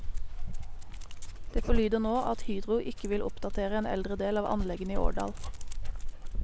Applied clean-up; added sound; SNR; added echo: none; Dog; -3 dB; none.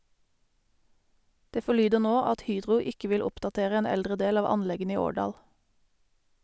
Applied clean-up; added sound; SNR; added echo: none; none; none; none.